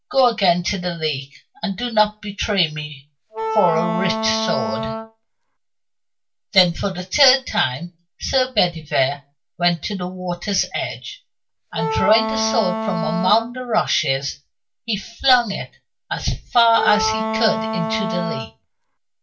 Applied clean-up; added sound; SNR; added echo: none; Wind instrument, woodwind instrument; 3 dB; reverberation time 0.2 s.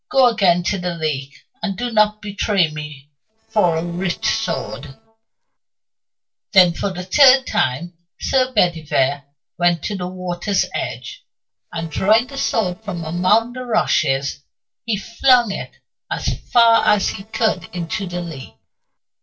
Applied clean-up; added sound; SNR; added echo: neural separator model SepFormer DNS4.